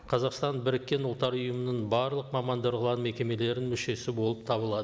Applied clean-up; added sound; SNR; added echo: none; none; none; none.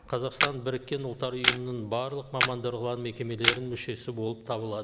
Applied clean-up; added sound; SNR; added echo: none; Camera; -1 dB; none.